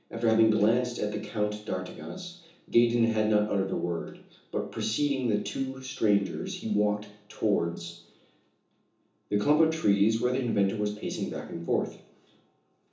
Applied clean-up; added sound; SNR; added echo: none; none; none; reverberation time 0.8 s.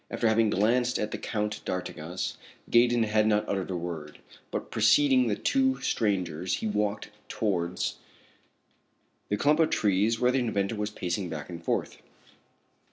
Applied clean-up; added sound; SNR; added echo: none; none; none; none.